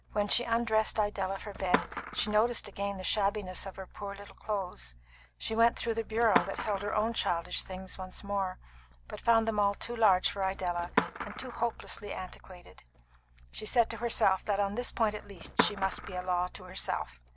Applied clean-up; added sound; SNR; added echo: none; Skateboard; 10 dB; none.